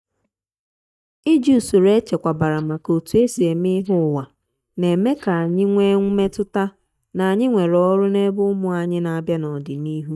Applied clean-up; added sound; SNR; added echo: neural mask model DeepFilterNet 3.